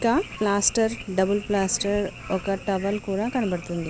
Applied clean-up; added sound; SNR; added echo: none; Frog; 16 dB; none.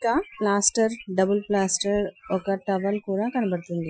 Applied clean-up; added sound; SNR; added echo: classical method Wiener filter.